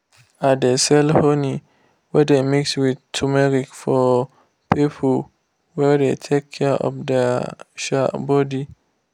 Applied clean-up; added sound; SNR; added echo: none; none; none; none.